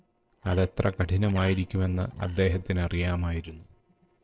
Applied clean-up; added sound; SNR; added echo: neural separator model SepFormer DNS4.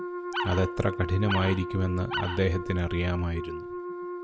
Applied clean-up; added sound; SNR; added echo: none; Wind instrument, woodwind instrument + Animal; 6 dB; none.